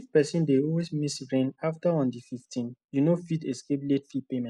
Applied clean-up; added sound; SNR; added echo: none; none; none; none.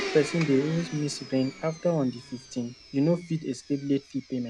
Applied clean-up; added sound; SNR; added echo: none; Domestic sounds, home sounds; 13 dB; none.